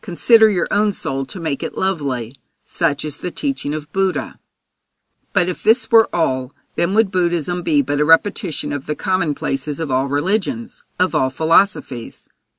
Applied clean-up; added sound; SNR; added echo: none; none; none; none.